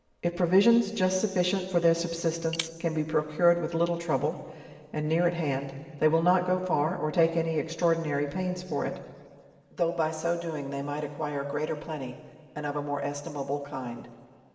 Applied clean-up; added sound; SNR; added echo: none; Shatter; 15 dB; reverberation time 1.7 s.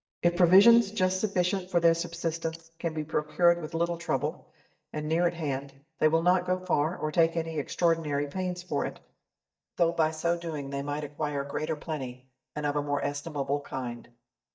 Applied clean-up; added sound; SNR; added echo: neural mask model DeepFilterNet 3.